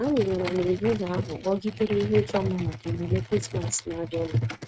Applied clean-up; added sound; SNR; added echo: neural mask model RNNoise.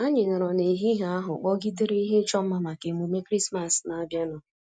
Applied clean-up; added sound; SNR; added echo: none; none; none; none.